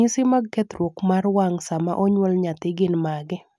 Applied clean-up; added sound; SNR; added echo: none; none; none; none.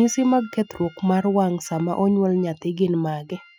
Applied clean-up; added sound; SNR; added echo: classical method Wiener filter.